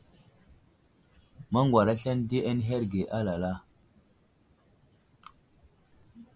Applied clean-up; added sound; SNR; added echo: none; none; none; none.